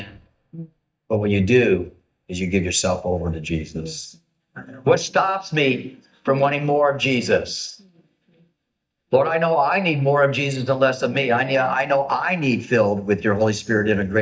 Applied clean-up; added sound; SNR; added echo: neural mask model DeepFilterNet 3.